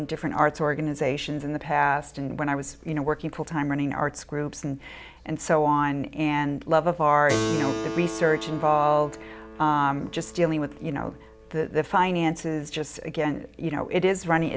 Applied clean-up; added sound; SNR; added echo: none; Keyboard (musical); 13 dB; none.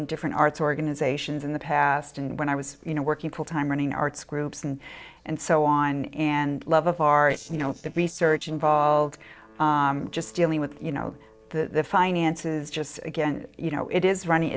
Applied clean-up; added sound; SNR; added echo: neural separator model SepFormer DNS4.